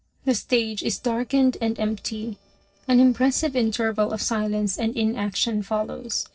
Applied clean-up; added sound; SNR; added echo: neural separator model SepFormer DNS4.